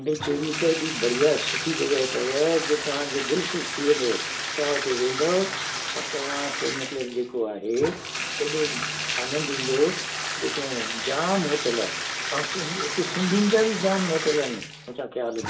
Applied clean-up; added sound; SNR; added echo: none; Bathtub (filling or washing); 4 dB; reverberation time 0.2 s.